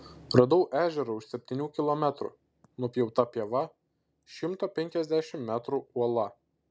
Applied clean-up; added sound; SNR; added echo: none; none; none; none.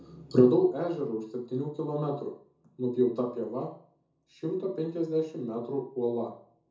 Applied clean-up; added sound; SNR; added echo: none; none; none; reverberation time 0.6 s.